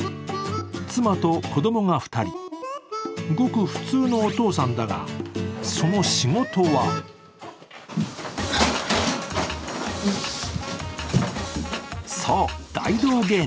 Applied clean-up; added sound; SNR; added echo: none; none; none; none.